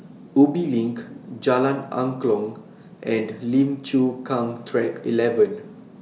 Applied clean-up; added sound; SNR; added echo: none; none; none; none.